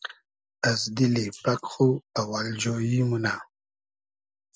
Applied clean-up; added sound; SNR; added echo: none; none; none; none.